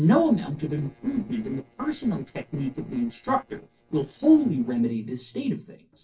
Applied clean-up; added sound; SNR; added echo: neural separator model SepFormer DNS4.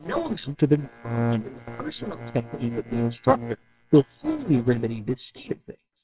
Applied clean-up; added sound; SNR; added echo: neural separator model SepFormer WHAMR!.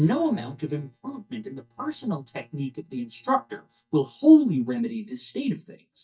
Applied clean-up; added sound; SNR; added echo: neural mask model DeepFilterNet 3.